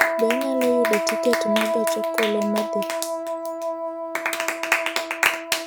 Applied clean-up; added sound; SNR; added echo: none; Wind instrument, woodwind instrument + Clapping; -4 dB; none.